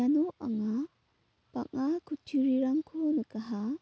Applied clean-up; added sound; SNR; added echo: none; none; none; none.